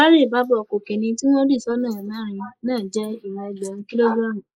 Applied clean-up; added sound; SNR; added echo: neural mask model Resemble Enhance denoiser.